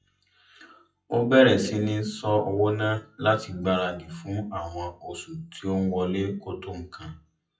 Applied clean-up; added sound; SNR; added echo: classical method WPE with log-MMSE.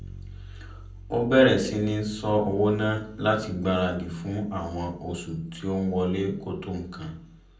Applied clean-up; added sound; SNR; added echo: none; Bass guitar; 20 dB; reverberation time 0.6 s.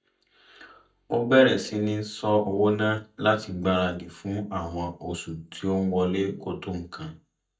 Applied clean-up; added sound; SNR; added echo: neural mask model DeepFilterNet 3.